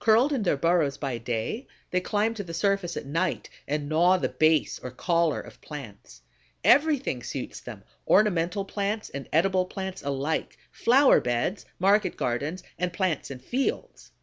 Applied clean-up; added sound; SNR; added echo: none; none; none; none.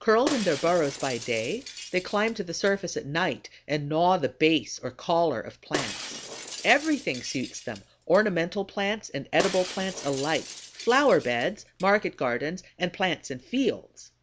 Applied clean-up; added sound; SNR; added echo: none; Shatter; 12 dB; none.